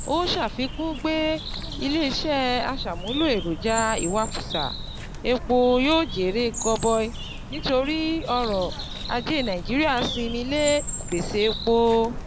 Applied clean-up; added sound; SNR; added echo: none; Bird; 8 dB; none.